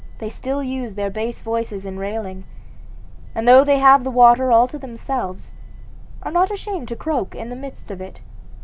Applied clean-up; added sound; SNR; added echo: none; none; none; none.